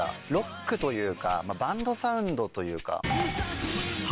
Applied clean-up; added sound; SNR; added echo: none; Rattle (instrument); 19 dB; none.